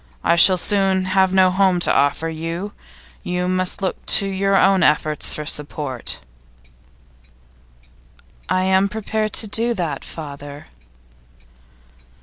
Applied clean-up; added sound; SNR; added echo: none; none; none; none.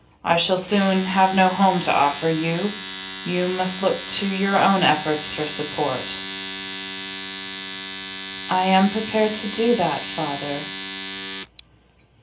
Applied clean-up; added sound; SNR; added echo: none; Domestic sounds, home sounds; 11 dB; reverberation time 0.3 s.